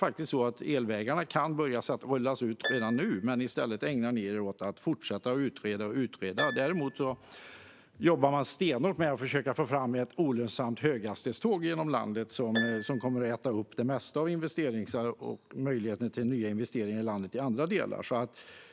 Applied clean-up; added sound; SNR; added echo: none; Harp; 13 dB; none.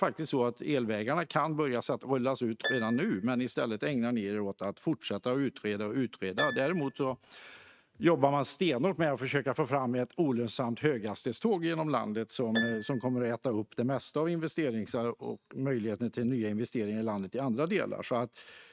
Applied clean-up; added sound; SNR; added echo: neural mask model RNNoise.